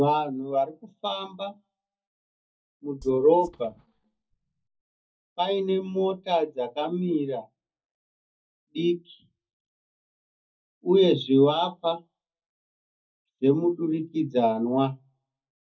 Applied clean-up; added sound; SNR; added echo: neural mask model DeepFilterNet 3.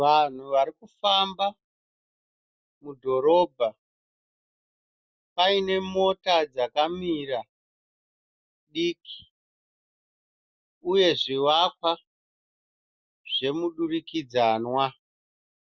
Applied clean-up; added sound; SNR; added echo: none; none; none; none.